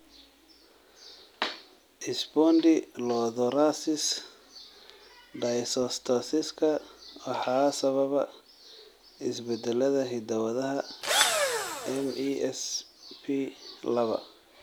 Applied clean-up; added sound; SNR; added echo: none; Engine / Drill; -1 dB; none.